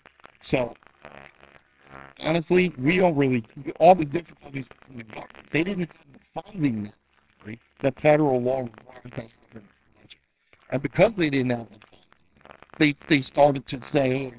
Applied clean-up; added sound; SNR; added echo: neural separator model SepFormer WHAMR!.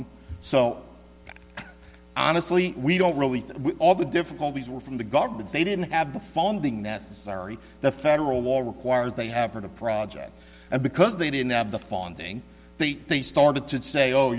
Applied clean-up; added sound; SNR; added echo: none; none; none; none.